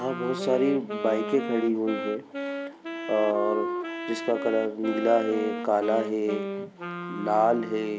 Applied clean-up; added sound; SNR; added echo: none; Wind instrument, woodwind instrument; 6 dB; none.